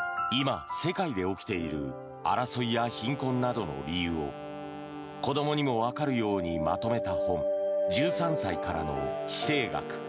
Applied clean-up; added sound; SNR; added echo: none; Wind instrument, woodwind instrument; 17 dB; none.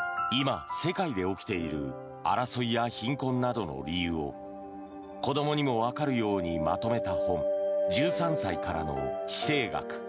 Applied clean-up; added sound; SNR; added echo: none; none; none; none.